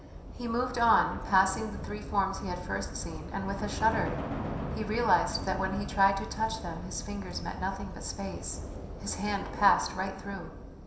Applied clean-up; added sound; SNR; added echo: none; Subway, metro, underground / Train; 7 dB; reverberation time 0.7 s.